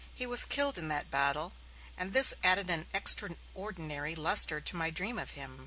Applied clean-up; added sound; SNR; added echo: none; none; none; none.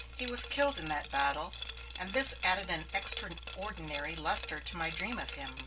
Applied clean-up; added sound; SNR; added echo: none; Liquid; 9 dB; reverberation time 0.2 s.